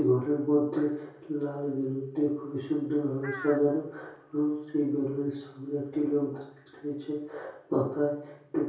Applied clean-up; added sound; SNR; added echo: none; Crow; 16 dB; reverberation time 0.6 s.